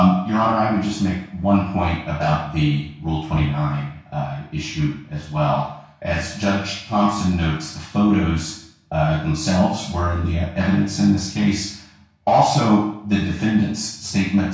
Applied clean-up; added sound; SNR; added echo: none; none; none; reverberation time 0.6 s.